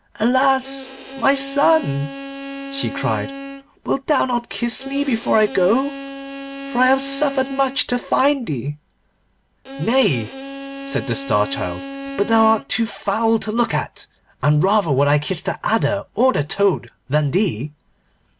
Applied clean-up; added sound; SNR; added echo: none; Bowed string instrument; 12 dB; none.